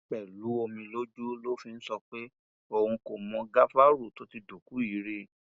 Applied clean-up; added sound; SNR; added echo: none; none; none; none.